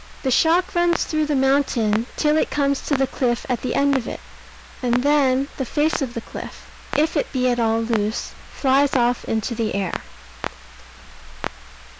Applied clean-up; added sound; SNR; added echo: none; Clock; 13 dB; none.